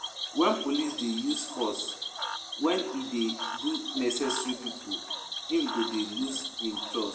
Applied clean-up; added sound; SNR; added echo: none; Cricket / Frog; 5 dB; reverberation time 0.6 s.